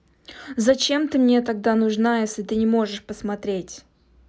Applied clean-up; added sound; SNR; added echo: none; none; none; none.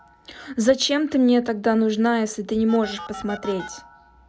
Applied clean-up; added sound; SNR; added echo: none; Telephone; 20 dB; none.